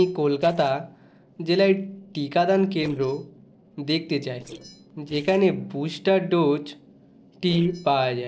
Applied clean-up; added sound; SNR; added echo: neural separator model SepFormer DNS4.